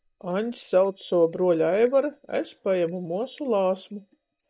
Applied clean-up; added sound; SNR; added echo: neural mask model DeepFilterNet 3.